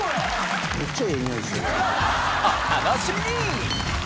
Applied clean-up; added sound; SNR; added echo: none; none; none; none.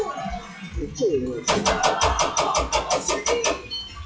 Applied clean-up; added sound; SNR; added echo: classical method WPE with log-MMSE.